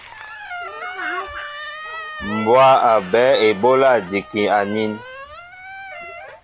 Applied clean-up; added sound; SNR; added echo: none; Squeak; 14 dB; none.